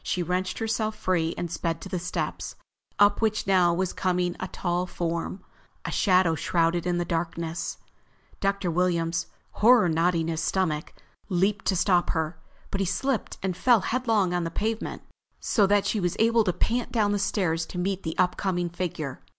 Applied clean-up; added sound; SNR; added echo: none; none; none; none.